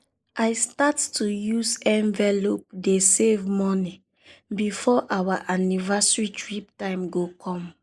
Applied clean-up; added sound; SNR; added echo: neural mask model Resemble Enhance denoiser.